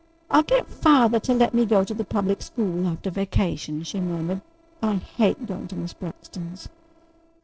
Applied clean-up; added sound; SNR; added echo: neural separator model SepFormer DNS4.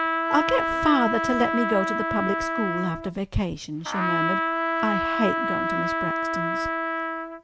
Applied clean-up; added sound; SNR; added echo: none; Trumpet; -1 dB; none.